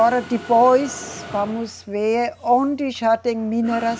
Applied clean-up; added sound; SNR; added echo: none; Mechanisms; 18 dB; none.